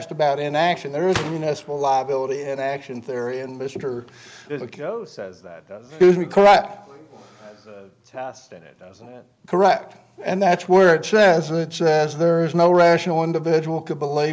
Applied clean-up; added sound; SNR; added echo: none; Gunshot, gunfire; 17 dB; none.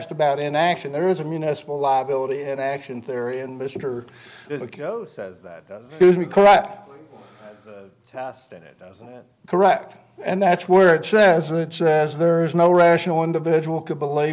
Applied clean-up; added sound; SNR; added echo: none; none; none; none.